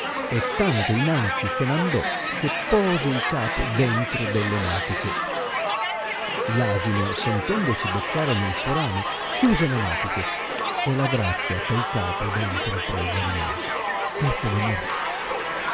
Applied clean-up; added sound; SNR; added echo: none; Crowd; 1 dB; none.